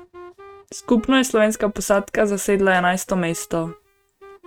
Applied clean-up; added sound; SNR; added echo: neural mask model RNNoise.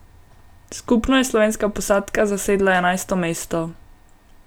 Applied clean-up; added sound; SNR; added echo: none; none; none; none.